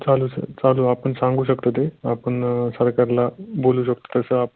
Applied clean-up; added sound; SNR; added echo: none; none; none; none.